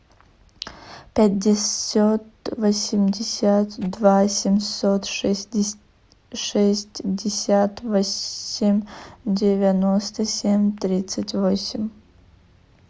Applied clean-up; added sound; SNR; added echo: none; none; none; none.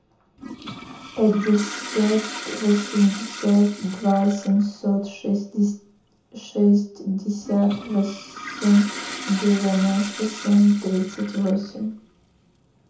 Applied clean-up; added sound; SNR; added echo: none; Toilet flush; 15 dB; reverberation time 0.5 s.